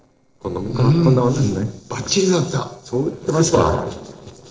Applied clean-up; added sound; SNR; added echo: neural separator model SepFormer DNS4.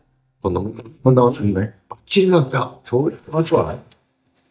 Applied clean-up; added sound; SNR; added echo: neural mask model DeepFilterNet 3.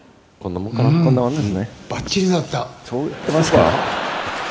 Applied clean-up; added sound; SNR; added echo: none; none; none; none.